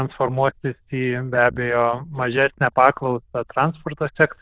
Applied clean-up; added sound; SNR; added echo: neural diffusion model UNIVERSE++.